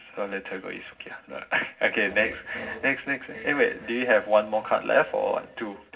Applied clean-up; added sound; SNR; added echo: none; none; none; reverberation time 0.4 s.